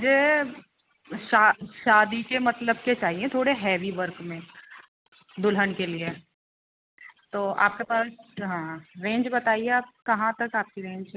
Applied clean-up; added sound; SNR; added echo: none; none; none; none.